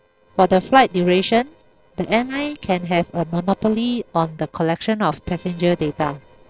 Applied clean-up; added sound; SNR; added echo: neural separator model SepFormer DNS4.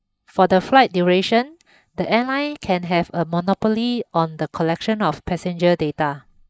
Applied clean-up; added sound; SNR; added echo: neural mask model Resemble Enhance denoiser.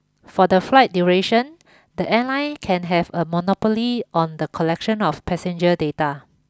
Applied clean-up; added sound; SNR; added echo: none; none; none; none.